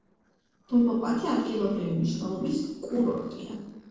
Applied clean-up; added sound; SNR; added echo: neural separator model SepFormer DNS4.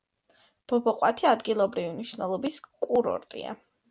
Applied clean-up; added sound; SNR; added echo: none; none; none; none.